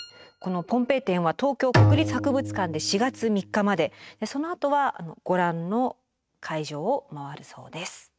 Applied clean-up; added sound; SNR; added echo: neural mask model RNNoise.